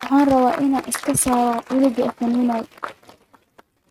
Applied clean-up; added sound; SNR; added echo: neural mask model RNNoise.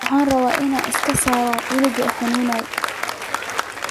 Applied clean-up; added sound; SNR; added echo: none; Applause; 4 dB; none.